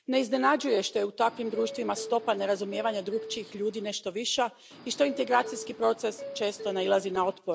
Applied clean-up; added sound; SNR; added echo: none; Subway, metro, underground; 13 dB; none.